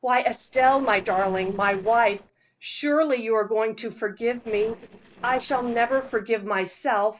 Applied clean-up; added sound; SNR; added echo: neural separator model SepFormer DNS4.